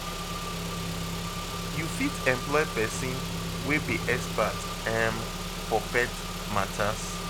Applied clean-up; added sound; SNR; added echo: none; Engine / Car; 2 dB; none.